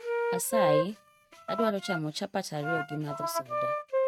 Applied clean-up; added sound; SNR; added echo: neural mask model RNNoise.